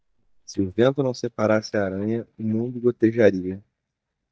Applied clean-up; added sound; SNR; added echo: neural mask model DeepFilterNet 3.